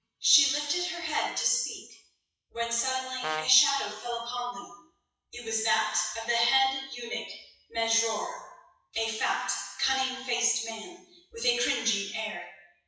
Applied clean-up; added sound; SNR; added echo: classical method WPE with log-MMSE.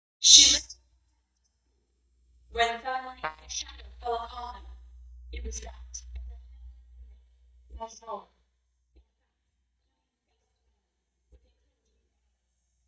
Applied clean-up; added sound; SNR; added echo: neural mask model DeepFilterNet 3.